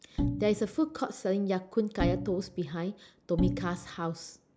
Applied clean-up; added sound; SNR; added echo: none; Bowed string instrument; 3 dB; none.